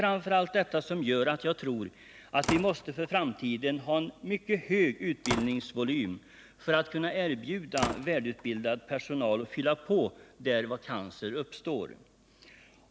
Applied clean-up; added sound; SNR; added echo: none; Slam; 10 dB; none.